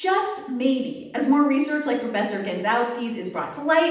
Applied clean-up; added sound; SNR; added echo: none; none; none; reverberation time 0.8 s.